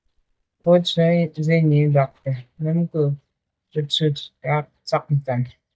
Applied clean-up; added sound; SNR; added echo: neural mask model DeepFilterNet 3.